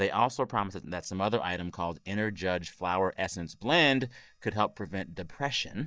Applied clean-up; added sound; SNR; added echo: neural mask model DeepFilterNet 3.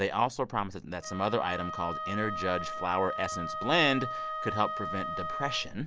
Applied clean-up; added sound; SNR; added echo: none; Wind instrument, woodwind instrument; 5 dB; none.